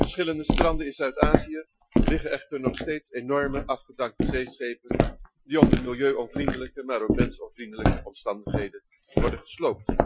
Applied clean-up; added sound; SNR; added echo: classical method Wiener filter.